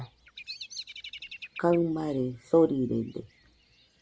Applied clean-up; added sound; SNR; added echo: none; Bird vocalization, bird call, bird song; 17 dB; none.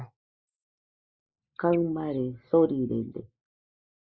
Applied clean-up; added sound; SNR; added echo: neural mask model Resemble Enhance denoiser.